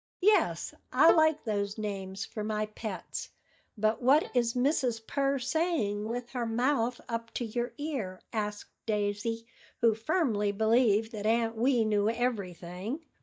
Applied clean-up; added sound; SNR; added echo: neural mask model DeepFilterNet 3.